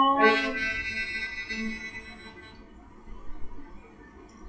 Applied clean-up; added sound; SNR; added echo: classical method WPE with log-MMSE.